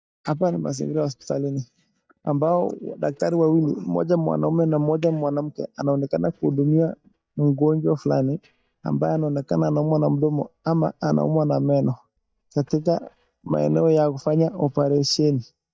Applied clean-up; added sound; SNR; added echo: neural mask model DeepFilterNet 3.